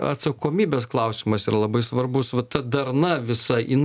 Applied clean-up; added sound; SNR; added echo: none; none; none; none.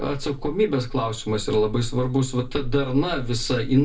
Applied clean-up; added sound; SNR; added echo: none; Buzz; 9 dB; reverberation time 0.2 s.